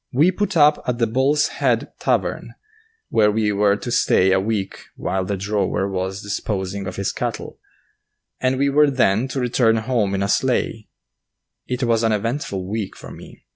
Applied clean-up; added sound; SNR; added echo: none; none; none; none.